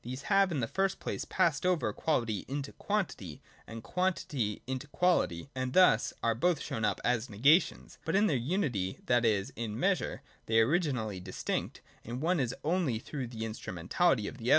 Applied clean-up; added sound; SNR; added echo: none; none; none; none.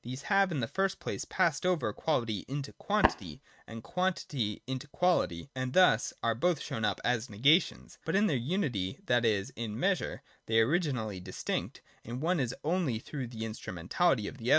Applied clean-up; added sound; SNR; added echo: neural mask model RNNoise.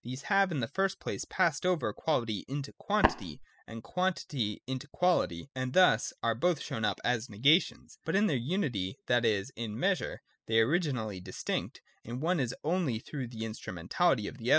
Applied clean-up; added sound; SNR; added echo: classical method spectral subtraction.